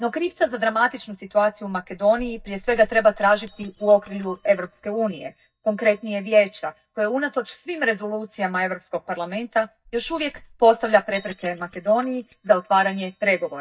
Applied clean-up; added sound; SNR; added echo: neural mask model DeepFilterNet 3.